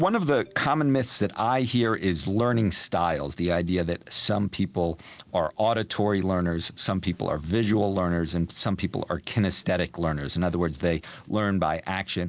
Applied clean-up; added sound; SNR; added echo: none; none; none; none.